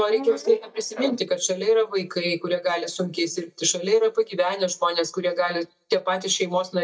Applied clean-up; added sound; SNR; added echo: neural mask model DeepFilterNet 3.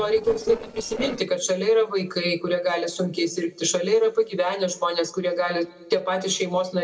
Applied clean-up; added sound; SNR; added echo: neural separator model SepFormer DNS4.